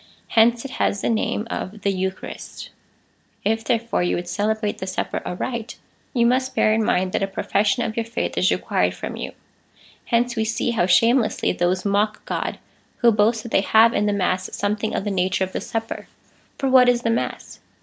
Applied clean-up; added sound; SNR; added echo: none; none; none; none.